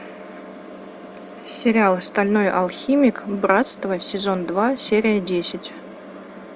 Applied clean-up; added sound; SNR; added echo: none; none; none; none.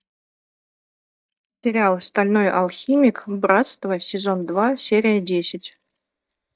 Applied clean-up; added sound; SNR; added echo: neural mask model DeepFilterNet 3.